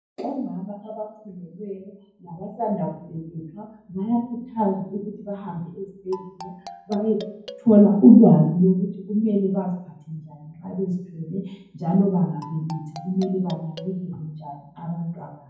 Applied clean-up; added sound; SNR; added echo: none; Marimba, xylophone; 18 dB; reverberation time 0.9 s.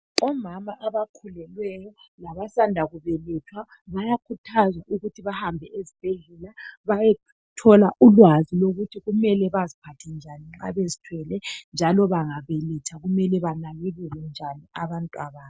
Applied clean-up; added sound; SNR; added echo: none; none; none; none.